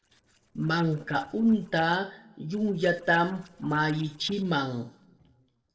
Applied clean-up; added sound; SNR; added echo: neural separator model SepFormer DNS4.